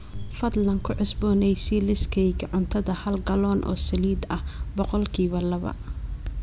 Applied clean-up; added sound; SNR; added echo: none; none; none; none.